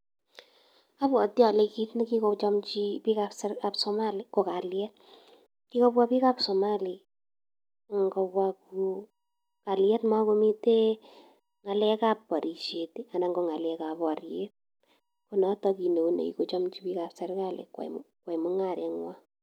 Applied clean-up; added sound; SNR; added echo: none; none; none; none.